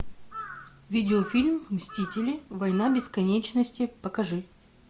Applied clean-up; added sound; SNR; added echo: none; Bird vocalization, bird call, bird song / Crow; 16 dB; none.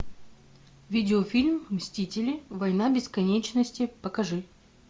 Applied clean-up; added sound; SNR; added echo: none; none; none; none.